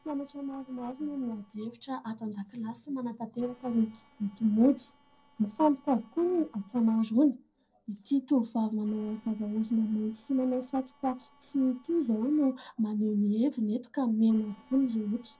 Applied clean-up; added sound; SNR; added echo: neural separator model SepFormer DNS4.